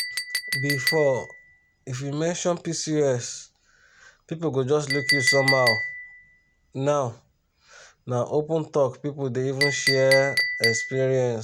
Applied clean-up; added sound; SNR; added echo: none; Chink, clink; 4 dB; none.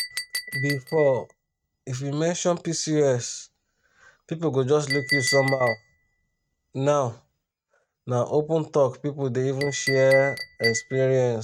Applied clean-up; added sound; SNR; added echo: neural mask model RNNoise.